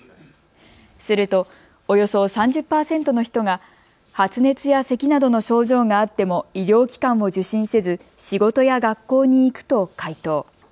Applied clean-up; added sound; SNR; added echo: none; none; none; none.